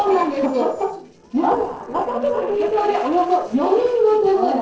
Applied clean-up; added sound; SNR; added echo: neural separator model SepFormer DNS4.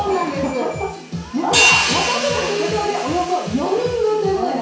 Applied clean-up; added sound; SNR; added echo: none; Hi-hat; 3 dB; reverberation time 0.6 s.